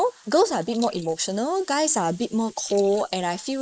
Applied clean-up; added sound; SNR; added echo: neural mask model Resemble Enhance denoiser.